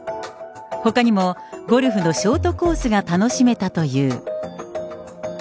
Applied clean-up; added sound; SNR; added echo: none; none; none; none.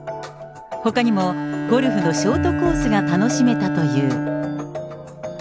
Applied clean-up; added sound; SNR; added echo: none; Bowed string instrument; 3 dB; none.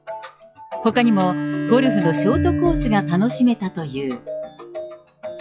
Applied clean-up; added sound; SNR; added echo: classical method log-MMSE.